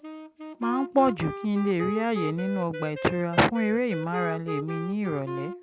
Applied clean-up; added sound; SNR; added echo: none; Wind instrument, woodwind instrument; 8 dB; none.